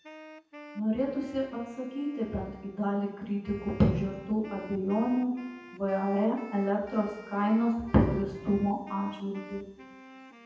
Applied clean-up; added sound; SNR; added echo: none; Wind instrument, woodwind instrument; 19 dB; reverberation time 0.8 s.